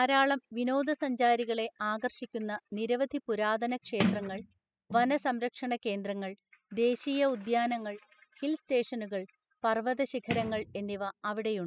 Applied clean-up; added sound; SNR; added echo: classical method spectral subtraction.